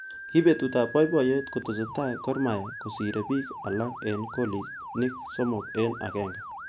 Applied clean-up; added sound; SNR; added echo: none; Motor vehicle (road) / Siren; 12 dB; none.